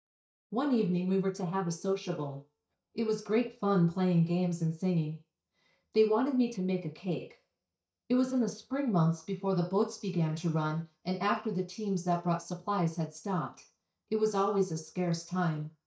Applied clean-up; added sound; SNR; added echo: neural mask model DeepFilterNet 3.